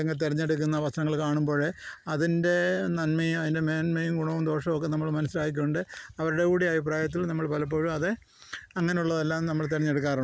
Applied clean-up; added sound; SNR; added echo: none; none; none; none.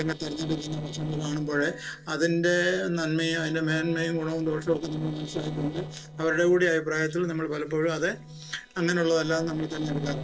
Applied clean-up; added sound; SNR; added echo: neural separator model SepFormer DNS4.